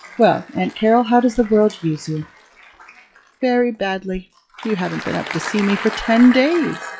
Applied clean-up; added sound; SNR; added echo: classical method log-MMSE.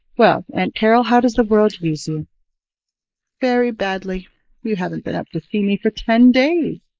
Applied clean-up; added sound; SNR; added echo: neural mask model Resemble Enhance denoiser.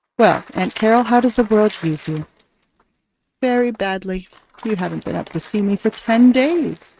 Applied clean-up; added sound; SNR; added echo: neural mask model RNNoise.